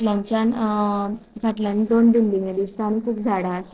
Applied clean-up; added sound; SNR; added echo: neural separator model SepFormer DNS4.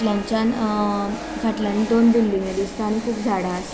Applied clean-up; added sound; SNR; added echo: none; Harp; 16 dB; none.